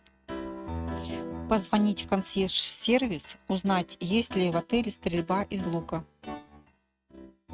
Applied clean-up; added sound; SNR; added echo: neural mask model RNNoise.